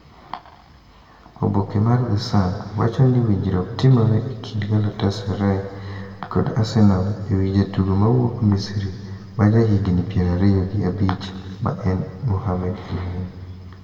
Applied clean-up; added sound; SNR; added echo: none; none; none; reverberation time 2.0 s.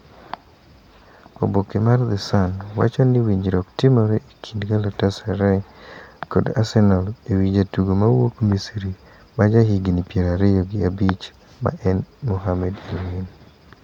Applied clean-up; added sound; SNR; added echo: none; none; none; none.